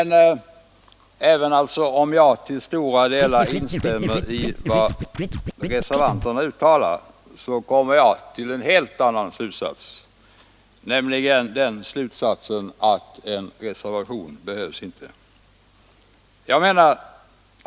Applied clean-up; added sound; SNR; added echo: none; Scratching (performance technique); 6 dB; none.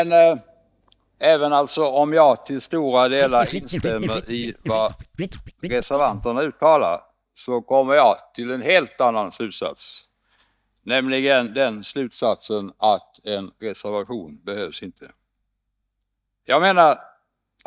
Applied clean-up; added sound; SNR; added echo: neural mask model DeepFilterNet 3.